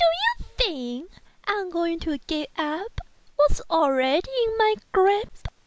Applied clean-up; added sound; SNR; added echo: none; none; none; none.